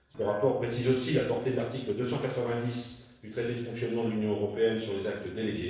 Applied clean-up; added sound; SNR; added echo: neural separator model SepFormer DNS4.